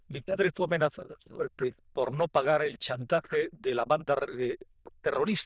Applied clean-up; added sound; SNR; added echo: neural diffusion model UNIVERSE++.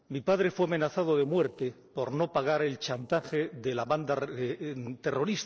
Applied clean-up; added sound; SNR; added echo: neural separator model SepFormer DNS4.